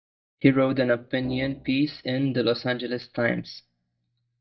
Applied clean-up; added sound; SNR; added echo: neural mask model DeepFilterNet 3.